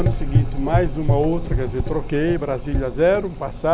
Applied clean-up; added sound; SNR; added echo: none; Gurgling / Engine; 0 dB; none.